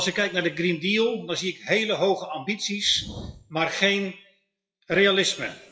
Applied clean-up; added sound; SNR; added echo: classical method WPE with log-MMSE.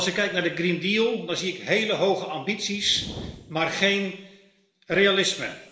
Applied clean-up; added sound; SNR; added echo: none; Fire; 17 dB; reverberation time 0.9 s.